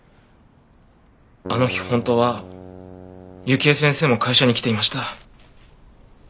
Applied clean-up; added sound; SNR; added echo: none; Keyboard (musical); 15 dB; none.